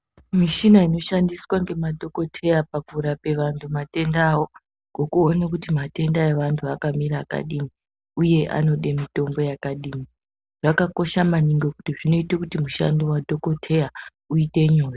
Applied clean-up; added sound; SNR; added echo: none; none; none; none.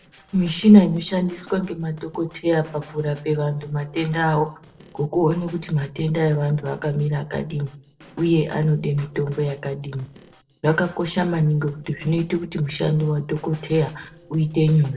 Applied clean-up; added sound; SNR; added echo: neural separator model SepFormer DNS4.